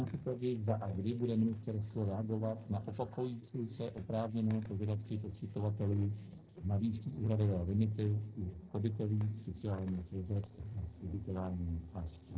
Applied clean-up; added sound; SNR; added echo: neural separator model SepFormer DNS4.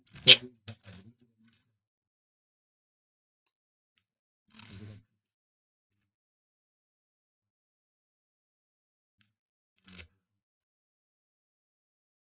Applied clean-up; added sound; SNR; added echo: neural mask model DeepFilterNet 3.